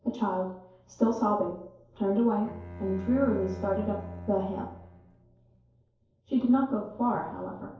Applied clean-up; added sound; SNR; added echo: none; Bowed string instrument; 12 dB; reverberation time 2.4 s.